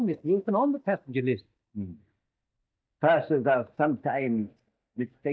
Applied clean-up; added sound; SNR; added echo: neural mask model DeepFilterNet 3.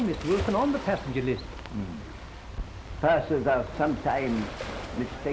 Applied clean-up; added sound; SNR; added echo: none; Waves, surf; 11 dB; none.